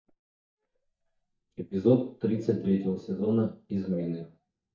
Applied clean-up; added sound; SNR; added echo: neural mask model DeepFilterNet 3.